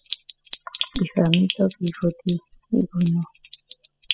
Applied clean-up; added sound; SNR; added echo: classical method spectral subtraction.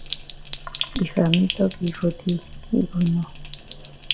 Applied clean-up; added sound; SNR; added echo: none; Sink (filling or washing); 8 dB; none.